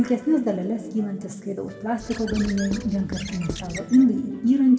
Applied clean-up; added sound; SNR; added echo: none; Squeak / Writing; 13 dB; reverberation time 1.6 s.